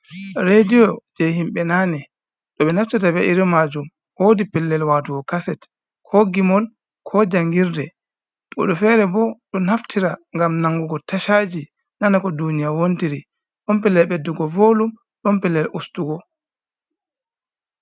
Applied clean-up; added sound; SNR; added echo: neural mask model RNNoise.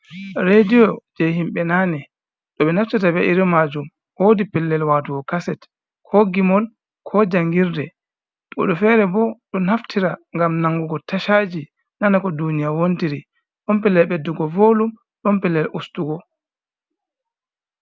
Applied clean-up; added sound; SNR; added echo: none; none; none; none.